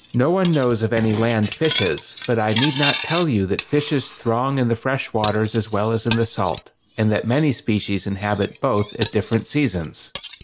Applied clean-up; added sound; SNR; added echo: none; Cutlery, silverware; 8 dB; none.